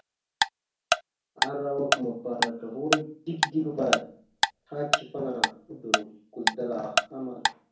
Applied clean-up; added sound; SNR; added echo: none; Tick-tock; -3 dB; reverberation time 0.6 s.